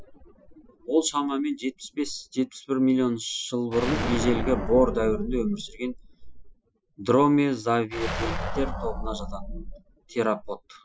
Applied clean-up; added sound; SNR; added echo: classical method Wiener filter.